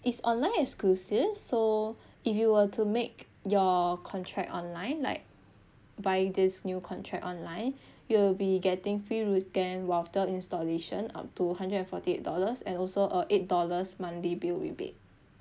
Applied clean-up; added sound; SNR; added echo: none; none; none; none.